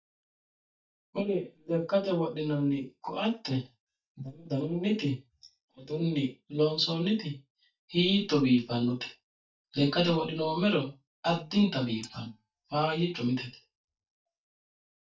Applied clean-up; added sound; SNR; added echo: neural mask model DeepFilterNet 3.